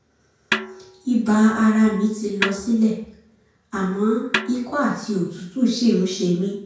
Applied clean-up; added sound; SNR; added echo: none; Snare drum; 10 dB; reverberation time 0.5 s.